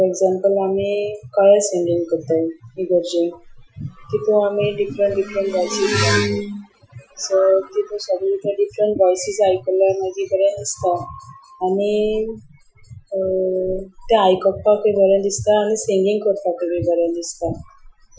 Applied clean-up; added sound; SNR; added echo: classical method Wiener filter.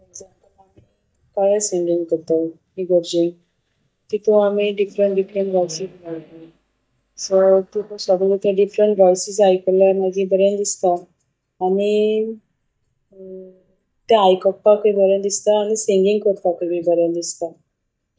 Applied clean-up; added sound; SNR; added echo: neural mask model DeepFilterNet 3.